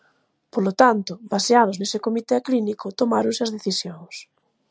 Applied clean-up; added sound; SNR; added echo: none; none; none; none.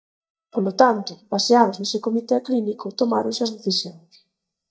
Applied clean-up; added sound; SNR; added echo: neural mask model DeepFilterNet 3.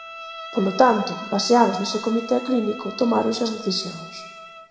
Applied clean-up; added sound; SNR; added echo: none; Bowed string instrument; 14 dB; reverberation time 1.0 s.